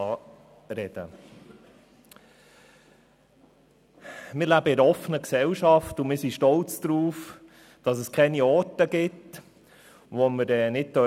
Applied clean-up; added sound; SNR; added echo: none; none; none; none.